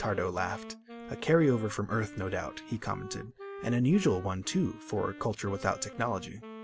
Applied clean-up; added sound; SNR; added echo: none; Wind instrument, woodwind instrument; 15 dB; none.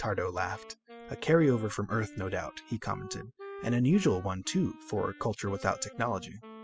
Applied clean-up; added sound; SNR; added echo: classical method spectral subtraction.